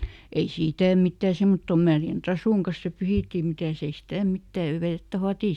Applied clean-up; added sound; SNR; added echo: none; none; none; none.